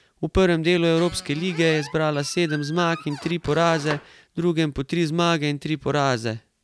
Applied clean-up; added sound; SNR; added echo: none; Squeak; 15 dB; none.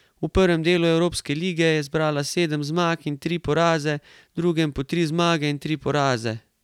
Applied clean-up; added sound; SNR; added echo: none; none; none; none.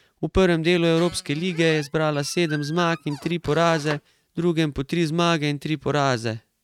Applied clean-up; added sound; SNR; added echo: neural mask model RNNoise.